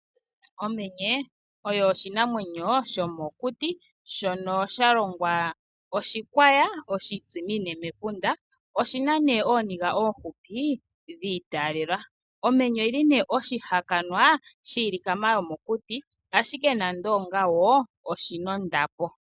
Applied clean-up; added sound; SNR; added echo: none; none; none; none.